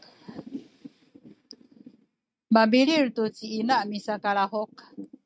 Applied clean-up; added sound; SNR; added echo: neural mask model RNNoise.